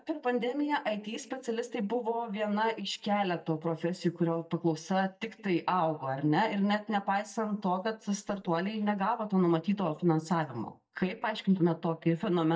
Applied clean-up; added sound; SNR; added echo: neural mask model DeepFilterNet 3.